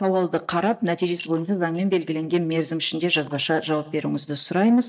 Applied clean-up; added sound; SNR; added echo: neural mask model DeepFilterNet 3.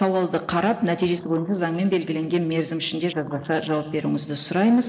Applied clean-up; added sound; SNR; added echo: neural separator model SepFormer DNS4.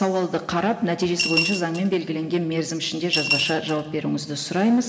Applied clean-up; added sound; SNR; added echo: none; Coin (dropping) / Glass; 3 dB; reverberation time 2.1 s.